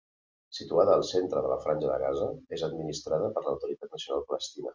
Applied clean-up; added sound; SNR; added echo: none; none; none; none.